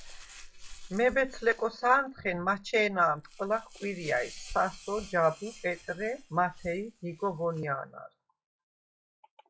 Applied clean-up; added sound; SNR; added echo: classical method log-MMSE.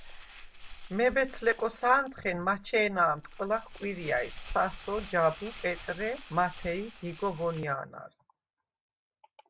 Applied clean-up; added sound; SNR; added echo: none; Crumpling, crinkling; 14 dB; none.